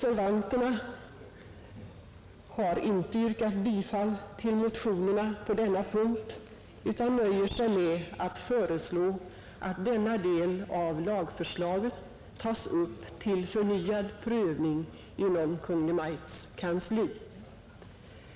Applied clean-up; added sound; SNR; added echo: none; none; none; none.